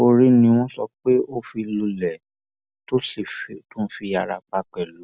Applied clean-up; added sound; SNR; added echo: none; none; none; none.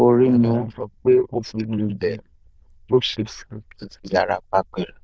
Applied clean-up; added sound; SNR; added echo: neural diffusion model UNIVERSE++.